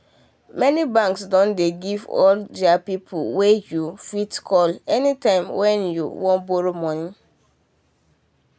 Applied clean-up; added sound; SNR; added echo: none; none; none; none.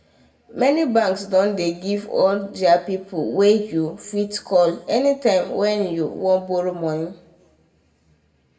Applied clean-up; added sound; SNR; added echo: none; none; none; reverberation time 0.8 s.